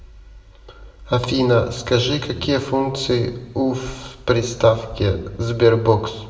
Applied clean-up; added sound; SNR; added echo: none; Brass instrument; 18 dB; reverberation time 1.0 s.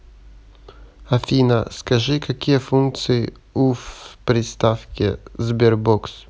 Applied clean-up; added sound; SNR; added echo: none; none; none; none.